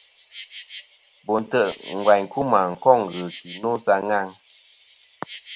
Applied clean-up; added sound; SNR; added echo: none; Insect; 18 dB; none.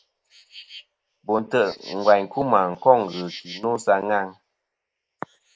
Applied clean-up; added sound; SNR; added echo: neural mask model Resemble Enhance denoiser.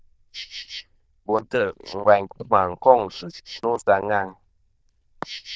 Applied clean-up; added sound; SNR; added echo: neural diffusion model UNIVERSE++.